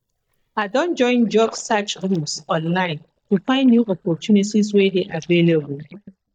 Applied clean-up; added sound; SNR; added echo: neural mask model DeepFilterNet 3.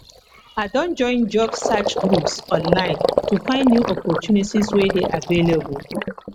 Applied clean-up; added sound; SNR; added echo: neural mask model RNNoise.